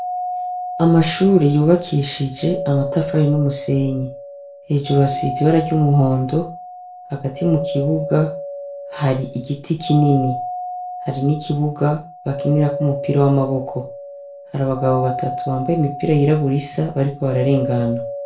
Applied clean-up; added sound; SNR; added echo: none; Doorbell; 9 dB; reverberation time 0.3 s.